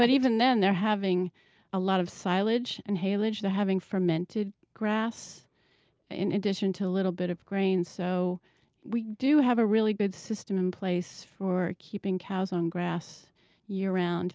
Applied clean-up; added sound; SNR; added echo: none; none; none; none.